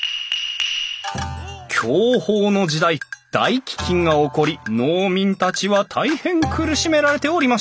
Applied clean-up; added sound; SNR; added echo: none; none; none; none.